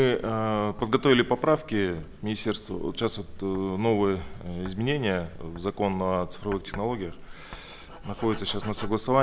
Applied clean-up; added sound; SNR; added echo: none; Writing; 13 dB; none.